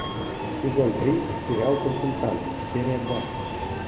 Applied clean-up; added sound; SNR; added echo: none; Subway, metro, underground; 4 dB; reverberation time 2.0 s.